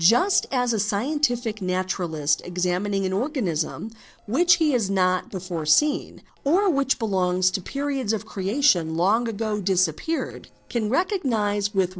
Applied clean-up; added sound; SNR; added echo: neural separator model SepFormer DNS4.